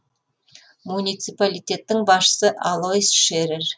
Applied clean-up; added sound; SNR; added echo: none; none; none; none.